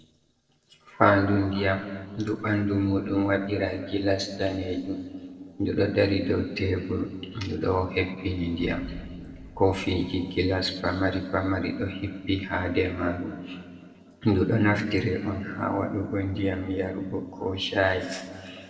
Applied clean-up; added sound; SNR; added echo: neural separator model SepFormer DNS4.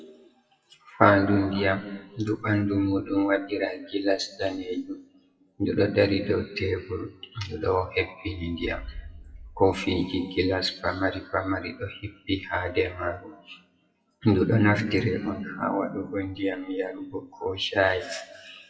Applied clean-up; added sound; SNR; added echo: classical method WPE with log-MMSE.